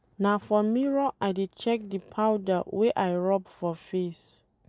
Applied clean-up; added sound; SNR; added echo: none; none; none; none.